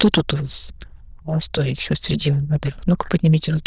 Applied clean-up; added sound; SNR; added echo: neural diffusion model UNIVERSE++.